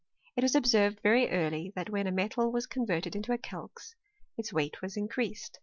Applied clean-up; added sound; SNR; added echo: none; none; none; none.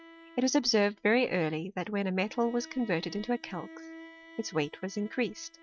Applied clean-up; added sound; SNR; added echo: neural mask model RNNoise.